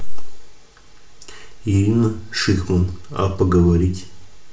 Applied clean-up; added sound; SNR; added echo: none; none; none; reverberation time 0.4 s.